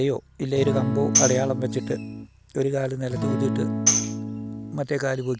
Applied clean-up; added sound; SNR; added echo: none; Tambourine + Acoustic guitar / Strum; -1 dB; none.